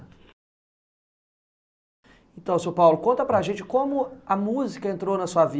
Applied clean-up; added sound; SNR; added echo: none; none; none; none.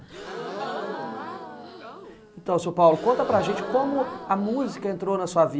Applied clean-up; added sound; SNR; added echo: none; Crowd / Gasp; 10 dB; none.